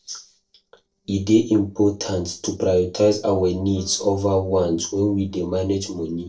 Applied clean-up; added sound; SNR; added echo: neural separator model SepFormer DNS4.